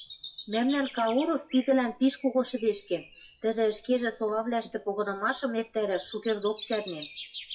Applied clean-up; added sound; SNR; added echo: classical method WPE with log-MMSE.